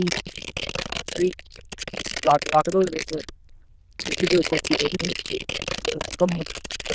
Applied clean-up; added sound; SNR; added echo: neural diffusion model UNIVERSE++.